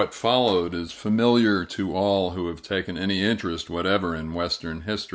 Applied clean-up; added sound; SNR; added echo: none; none; none; none.